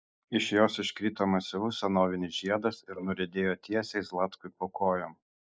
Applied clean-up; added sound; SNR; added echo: neural mask model Resemble Enhance denoiser.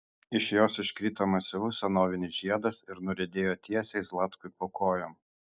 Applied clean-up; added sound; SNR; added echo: none; none; none; none.